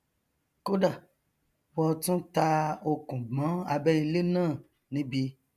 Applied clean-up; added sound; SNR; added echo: none; none; none; none.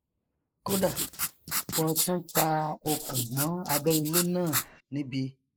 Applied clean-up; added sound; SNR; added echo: neural mask model Resemble Enhance denoiser.